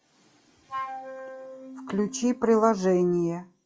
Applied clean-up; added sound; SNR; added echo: classical method log-MMSE.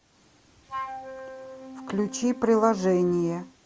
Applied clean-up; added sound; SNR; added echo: none; Wind instrument, woodwind instrument; 13 dB; none.